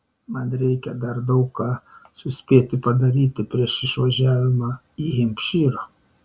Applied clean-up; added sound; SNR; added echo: none; none; none; none.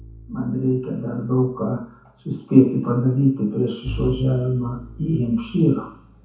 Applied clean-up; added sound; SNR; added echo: none; Bowed string instrument; 17 dB; reverberation time 0.7 s.